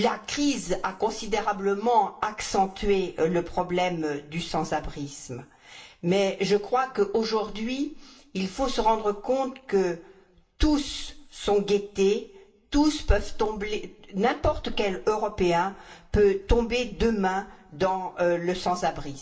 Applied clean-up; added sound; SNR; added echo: none; none; none; reverberation time 0.4 s.